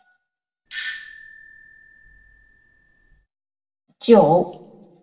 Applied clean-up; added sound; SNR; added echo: none; Doorbell; 15 dB; reverberation time 0.6 s.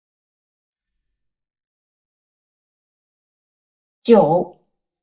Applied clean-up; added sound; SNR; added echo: neural mask model DeepFilterNet 3.